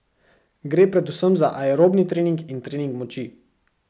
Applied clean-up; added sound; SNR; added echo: none; none; none; none.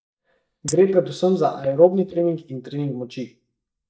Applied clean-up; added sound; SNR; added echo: neural mask model DeepFilterNet 3.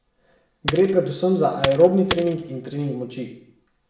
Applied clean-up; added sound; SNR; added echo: none; Coin (dropping); 6 dB; reverberation time 0.7 s.